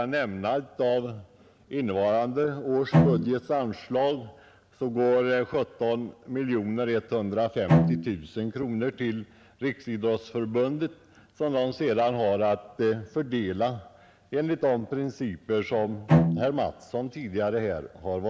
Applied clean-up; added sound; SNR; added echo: none; Bowed string instrument; -3 dB; none.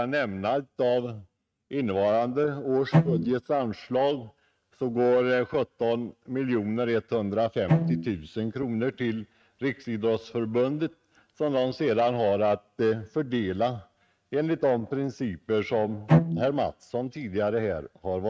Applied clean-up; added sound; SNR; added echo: neural mask model RNNoise.